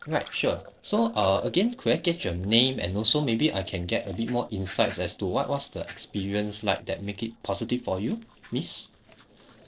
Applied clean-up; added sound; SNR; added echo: neural separator model SepFormer DNS4.